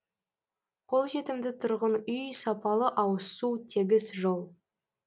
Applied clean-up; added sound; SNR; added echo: none; none; none; none.